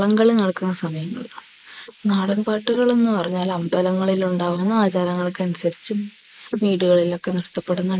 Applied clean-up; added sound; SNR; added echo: neural mask model Resemble Enhance denoiser.